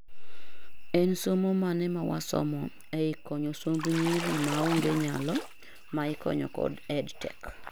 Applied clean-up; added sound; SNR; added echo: none; Bathtub (filling or washing) / Splash, splatter; 8 dB; none.